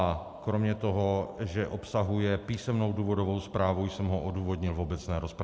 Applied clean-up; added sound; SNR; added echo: none; none; none; none.